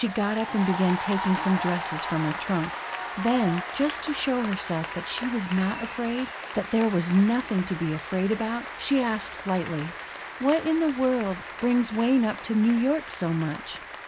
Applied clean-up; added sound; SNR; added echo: none; Applause / Cheering; 9 dB; none.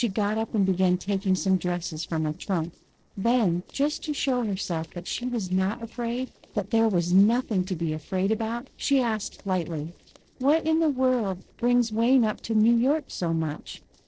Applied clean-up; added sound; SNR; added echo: neural separator model SepFormer DNS4.